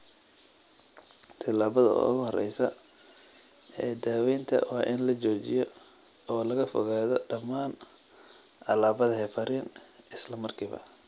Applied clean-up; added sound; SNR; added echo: none; none; none; none.